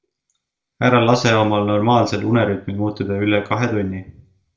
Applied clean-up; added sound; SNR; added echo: none; none; none; reverberation time 0.3 s.